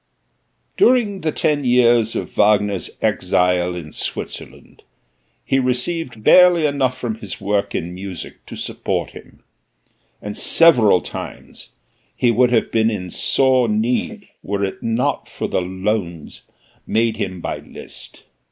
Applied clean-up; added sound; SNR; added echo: neural mask model Resemble Enhance denoiser.